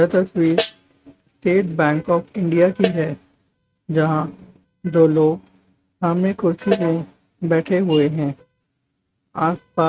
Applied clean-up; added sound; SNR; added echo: neural mask model RNNoise.